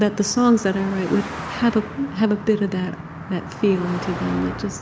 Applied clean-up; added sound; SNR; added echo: none; Car passing by; 12 dB; none.